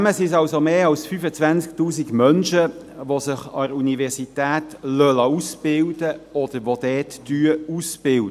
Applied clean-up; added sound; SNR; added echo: none; none; none; none.